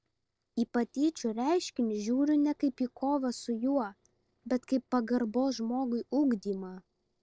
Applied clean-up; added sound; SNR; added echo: neural separator model SepFormer DNS4.